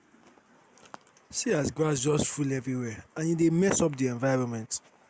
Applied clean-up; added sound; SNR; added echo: none; none; none; none.